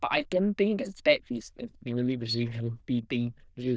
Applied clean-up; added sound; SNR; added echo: neural diffusion model UNIVERSE++.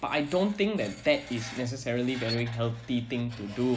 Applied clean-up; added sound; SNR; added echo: none; Screech; 16 dB; none.